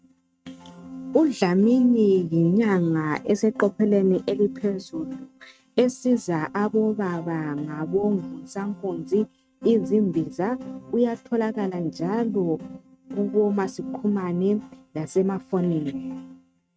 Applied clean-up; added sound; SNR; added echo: neural mask model RNNoise.